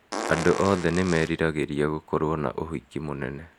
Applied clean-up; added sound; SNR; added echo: none; Fart; 9 dB; none.